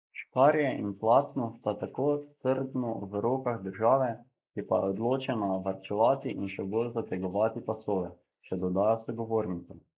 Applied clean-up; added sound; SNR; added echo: neural mask model Resemble Enhance denoiser.